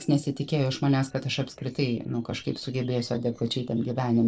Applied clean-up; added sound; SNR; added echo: neural separator model SepFormer DNS4.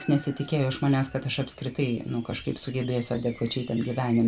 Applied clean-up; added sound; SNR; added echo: none; Bird vocalization, bird call, bird song; 19 dB; reverberation time 0.2 s.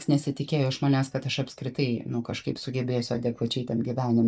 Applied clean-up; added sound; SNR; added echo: neural mask model DeepFilterNet 3.